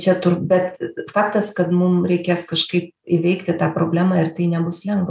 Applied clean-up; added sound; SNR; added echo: none; none; none; none.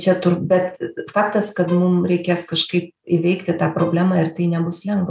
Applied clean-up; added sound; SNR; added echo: none; Bowed string instrument; 16 dB; none.